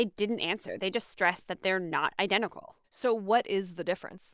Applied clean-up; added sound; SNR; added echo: none; none; none; none.